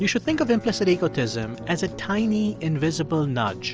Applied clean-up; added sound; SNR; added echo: none; Bowed string instrument; 17 dB; none.